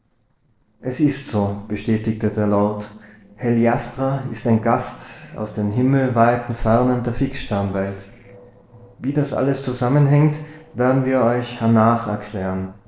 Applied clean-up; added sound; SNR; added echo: neural separator model SepFormer DNS4.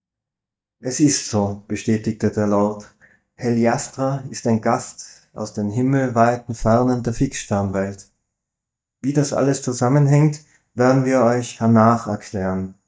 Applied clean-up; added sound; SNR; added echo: neural mask model DeepFilterNet 3.